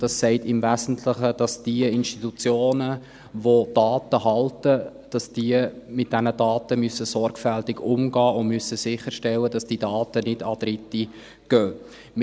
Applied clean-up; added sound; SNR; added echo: none; none; none; none.